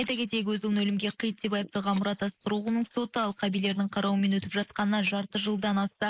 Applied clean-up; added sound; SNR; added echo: neural mask model Resemble Enhance denoiser.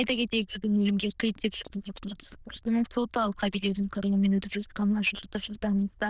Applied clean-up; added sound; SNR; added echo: neural diffusion model UNIVERSE++.